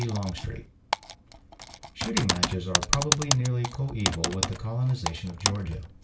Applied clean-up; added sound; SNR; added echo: none; Typing; 0 dB; reverberation time 0.2 s.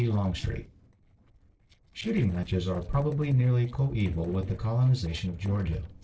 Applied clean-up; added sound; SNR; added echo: neural separator model SepFormer DNS4.